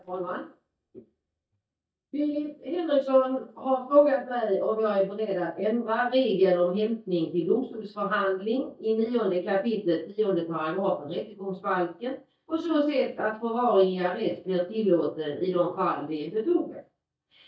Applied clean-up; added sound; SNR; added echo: neural mask model DeepFilterNet 3.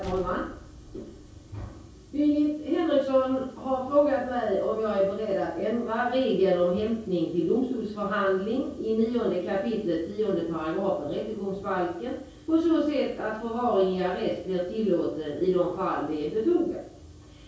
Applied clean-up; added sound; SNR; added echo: none; Explosion; 19 dB; reverberation time 0.6 s.